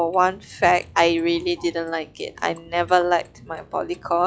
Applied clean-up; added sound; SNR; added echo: classical method log-MMSE.